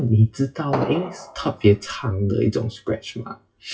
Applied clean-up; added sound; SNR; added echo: classical method WPE with log-MMSE.